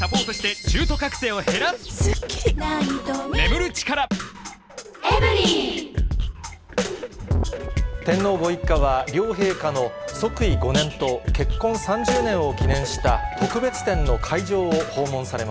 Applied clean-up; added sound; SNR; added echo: none; Drum kit; 1 dB; none.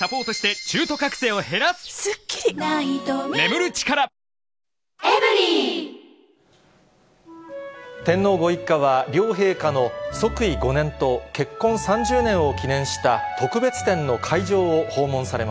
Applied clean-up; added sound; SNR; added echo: none; none; none; none.